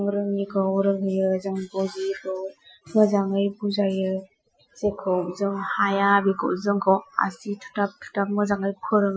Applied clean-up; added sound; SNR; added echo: classical method Wiener filter.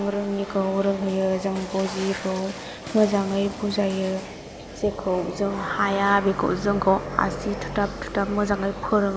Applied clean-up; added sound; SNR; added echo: none; Water / Splash, splatter; 15 dB; none.